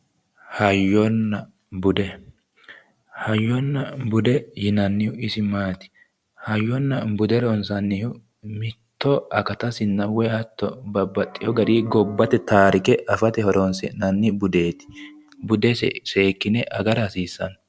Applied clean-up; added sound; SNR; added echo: none; none; none; none.